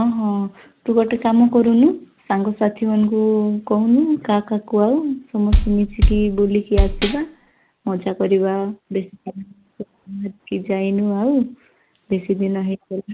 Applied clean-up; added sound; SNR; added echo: none; Bass drum; -1 dB; none.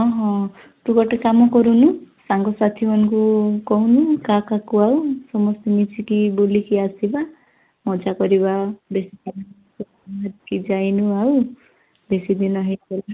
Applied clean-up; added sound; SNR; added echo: none; none; none; none.